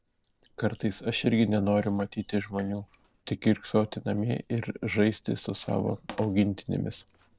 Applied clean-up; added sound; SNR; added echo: neural separator model SepFormer DNS4.